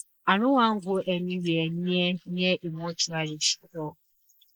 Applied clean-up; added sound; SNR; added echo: neural mask model Resemble Enhance denoiser.